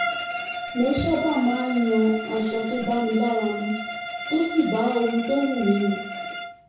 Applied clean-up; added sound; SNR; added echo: none; Bowed string instrument; 8 dB; reverberation time 0.6 s.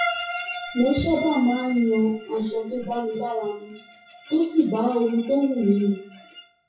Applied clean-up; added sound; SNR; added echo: classical method WPE with log-MMSE.